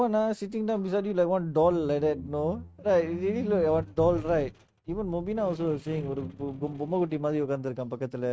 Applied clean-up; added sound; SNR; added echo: neural mask model RNNoise.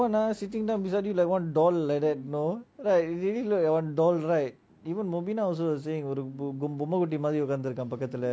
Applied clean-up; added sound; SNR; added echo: none; none; none; none.